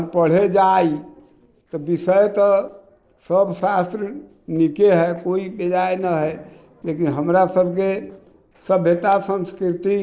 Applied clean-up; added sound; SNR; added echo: neural separator model SepFormer DNS4.